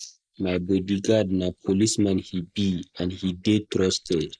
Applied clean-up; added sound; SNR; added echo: neural mask model Resemble Enhance denoiser.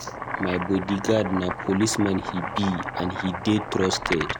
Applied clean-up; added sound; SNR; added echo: none; Boiling; 6 dB; none.